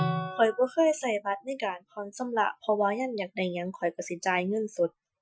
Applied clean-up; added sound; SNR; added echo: classical method Wiener filter.